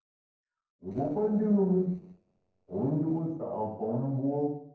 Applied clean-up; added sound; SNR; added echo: neural separator model SepFormer DNS4.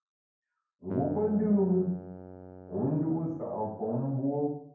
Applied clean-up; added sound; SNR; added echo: none; Keyboard (musical); 14 dB; reverberation time 0.9 s.